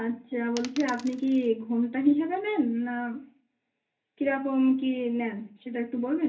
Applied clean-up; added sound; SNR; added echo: none; Coin (dropping); 17 dB; reverberation time 0.3 s.